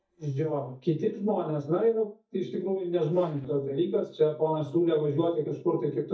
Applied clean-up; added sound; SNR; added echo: neural mask model DeepFilterNet 3.